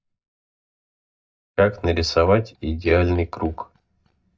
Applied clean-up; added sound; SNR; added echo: neural mask model DeepFilterNet 3.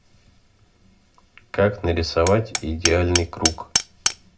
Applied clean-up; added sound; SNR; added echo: none; Hammer; 5 dB; reverberation time 0.2 s.